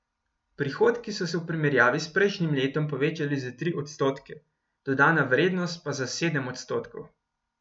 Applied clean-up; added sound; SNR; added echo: none; none; none; none.